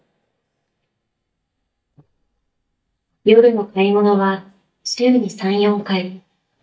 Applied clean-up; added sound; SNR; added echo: neural mask model DeepFilterNet 3.